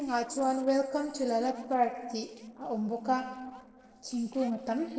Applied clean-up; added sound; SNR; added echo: neural separator model SepFormer DNS4.